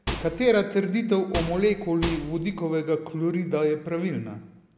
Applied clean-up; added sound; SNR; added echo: none; Microwave oven; 7 dB; none.